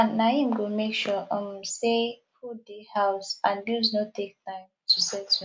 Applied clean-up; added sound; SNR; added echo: none; none; none; none.